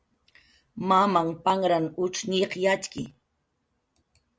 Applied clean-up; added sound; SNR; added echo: none; none; none; none.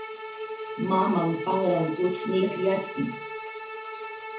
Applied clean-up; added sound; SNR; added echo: none; Bowed string instrument; 8 dB; reverberation time 0.7 s.